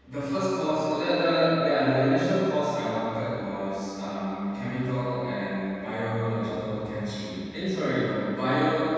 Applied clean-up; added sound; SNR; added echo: none; none; none; reverberation time 2.1 s.